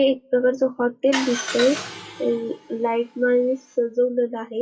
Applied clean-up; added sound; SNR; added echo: classical method WPE with log-MMSE.